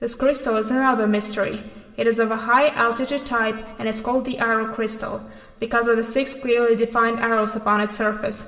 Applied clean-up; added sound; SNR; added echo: none; none; none; reverberation time 2.2 s.